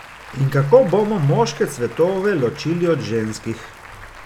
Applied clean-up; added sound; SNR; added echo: none; Applause; 19 dB; none.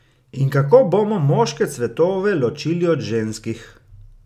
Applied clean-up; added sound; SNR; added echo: none; none; none; none.